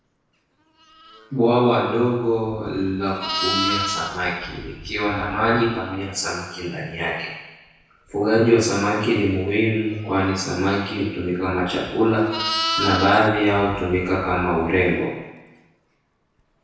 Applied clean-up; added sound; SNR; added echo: none; Livestock, farm animals, working animals; 11 dB; reverberation time 1.0 s.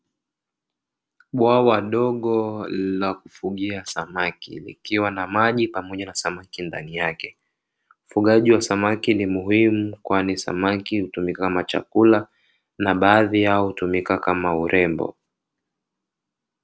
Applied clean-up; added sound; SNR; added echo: none; none; none; none.